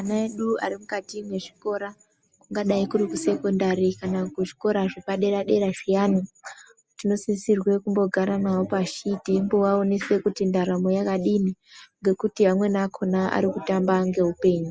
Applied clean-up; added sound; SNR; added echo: none; none; none; none.